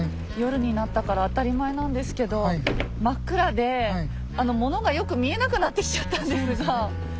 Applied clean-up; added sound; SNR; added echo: none; Sliding door; 13 dB; none.